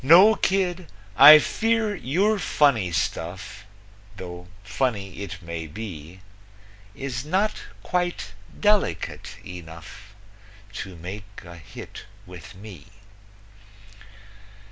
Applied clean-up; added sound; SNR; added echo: none; none; none; none.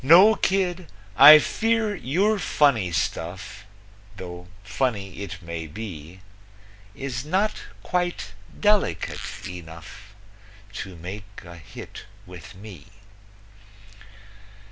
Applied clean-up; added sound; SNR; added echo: none; Squeak; 13 dB; none.